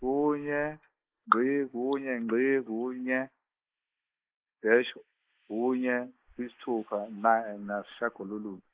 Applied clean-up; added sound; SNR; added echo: neural mask model Resemble Enhance denoiser.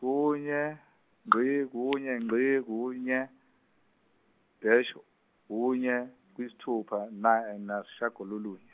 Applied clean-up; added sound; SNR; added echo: none; none; none; none.